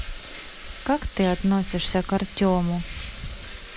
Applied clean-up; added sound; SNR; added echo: none; Gull, seagull; 12 dB; none.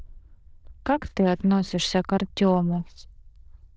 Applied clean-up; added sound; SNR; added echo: neural diffusion model UNIVERSE++.